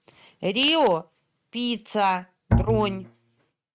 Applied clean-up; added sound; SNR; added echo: neural mask model RNNoise.